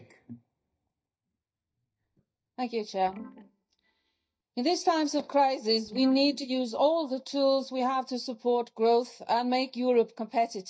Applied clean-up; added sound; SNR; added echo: neural mask model DeepFilterNet 3.